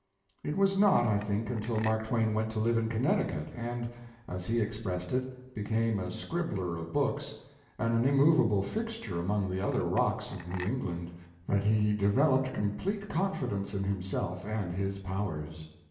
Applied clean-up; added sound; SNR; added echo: none; Chink, clink; 17 dB; reverberation time 0.8 s.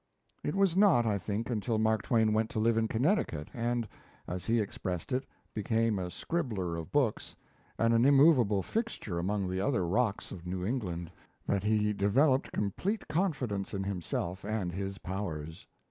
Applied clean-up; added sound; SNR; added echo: none; none; none; none.